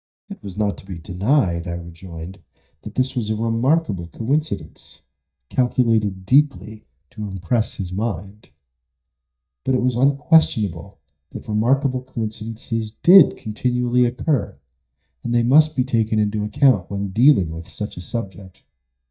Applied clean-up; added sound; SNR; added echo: neural mask model DeepFilterNet 3.